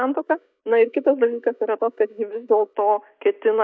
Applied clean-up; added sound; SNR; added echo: neural mask model DeepFilterNet 3.